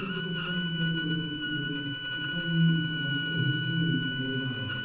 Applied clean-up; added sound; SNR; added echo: none; Bowed string instrument; 4 dB; reverberation time 1.1 s.